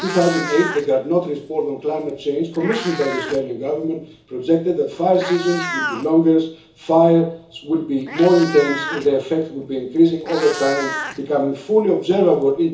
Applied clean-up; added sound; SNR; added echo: none; Meow; 13 dB; reverberation time 0.7 s.